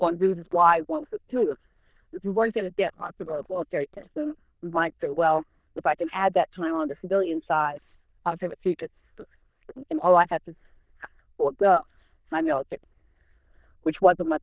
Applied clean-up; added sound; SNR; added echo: neural diffusion model UNIVERSE++.